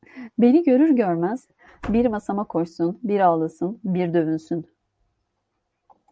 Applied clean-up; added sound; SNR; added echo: none; none; none; none.